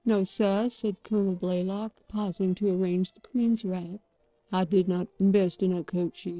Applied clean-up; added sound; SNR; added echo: neural separator model SepFormer DNS4.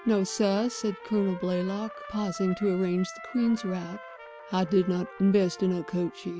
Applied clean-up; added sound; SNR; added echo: none; Wind instrument, woodwind instrument + Trumpet; 16 dB; none.